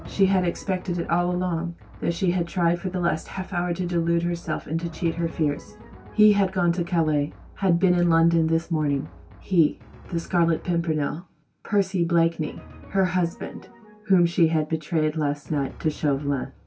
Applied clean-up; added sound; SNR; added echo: none; Drum; 20 dB; reverberation time 0.1 s.